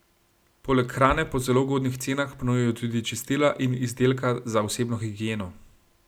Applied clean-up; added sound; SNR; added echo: none; none; none; none.